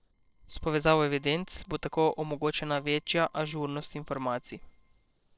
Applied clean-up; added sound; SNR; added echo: neural separator model SepFormer DNS4.